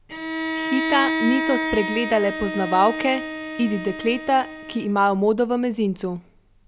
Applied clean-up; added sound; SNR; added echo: none; Bowed string instrument; 6 dB; none.